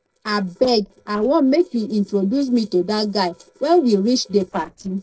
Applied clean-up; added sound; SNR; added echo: neural separator model SepFormer DNS4.